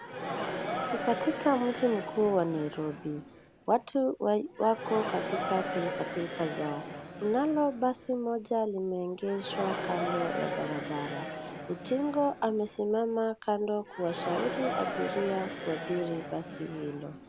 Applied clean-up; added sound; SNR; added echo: none; Crowd; 6 dB; none.